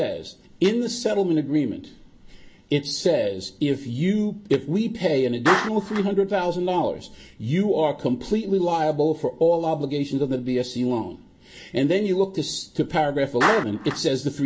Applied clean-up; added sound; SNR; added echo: none; Clapping; 12 dB; none.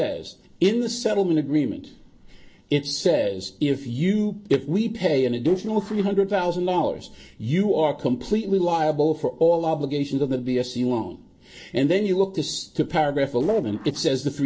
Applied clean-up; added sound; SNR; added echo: neural separator model SepFormer DNS4.